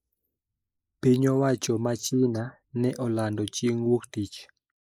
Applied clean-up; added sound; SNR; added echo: neural mask model Resemble Enhance denoiser.